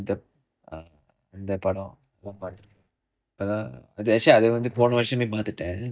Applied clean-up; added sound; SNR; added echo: neural mask model DeepFilterNet 3.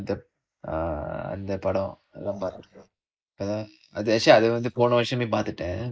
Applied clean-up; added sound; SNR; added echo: neural mask model Resemble Enhance denoiser.